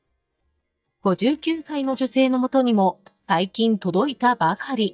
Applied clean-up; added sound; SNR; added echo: neural mask model DeepFilterNet 3.